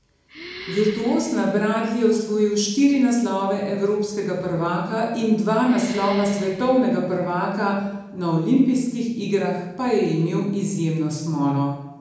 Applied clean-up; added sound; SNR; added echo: none; Breathing; 17 dB; reverberation time 0.9 s.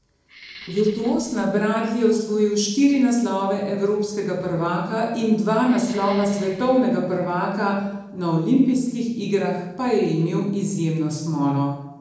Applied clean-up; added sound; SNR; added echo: neural separator model SepFormer DNS4.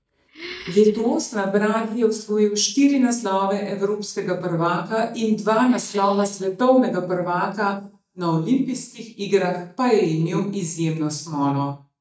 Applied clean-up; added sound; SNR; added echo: neural mask model DeepFilterNet 3.